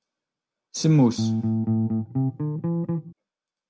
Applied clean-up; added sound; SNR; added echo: none; Bass guitar; -3 dB; none.